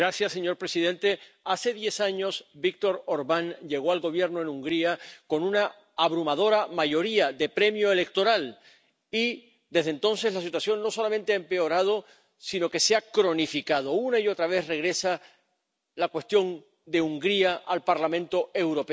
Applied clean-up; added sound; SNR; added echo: none; none; none; none.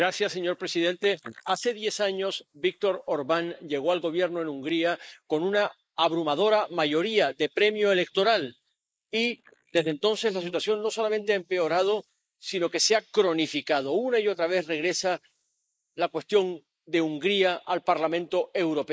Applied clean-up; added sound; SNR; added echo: neural mask model Resemble Enhance denoiser.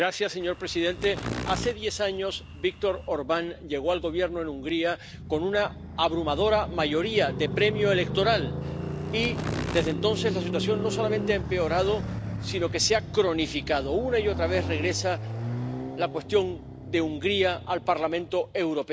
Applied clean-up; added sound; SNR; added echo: none; Insect + Motorcycle; 7 dB; none.